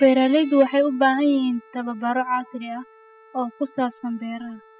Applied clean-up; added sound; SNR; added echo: classical method spectral subtraction.